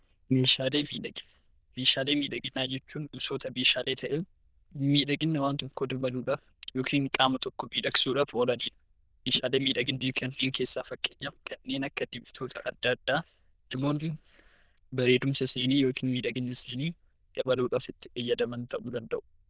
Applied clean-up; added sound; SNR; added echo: neural diffusion model UNIVERSE++.